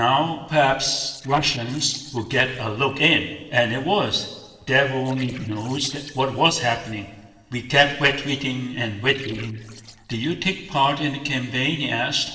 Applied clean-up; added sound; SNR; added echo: neural separator model SepFormer DNS4.